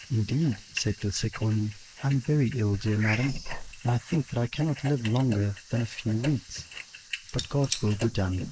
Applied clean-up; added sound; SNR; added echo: neural mask model Resemble Enhance denoiser.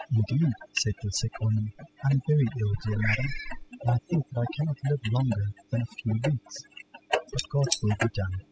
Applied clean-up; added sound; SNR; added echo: classical method spectral subtraction.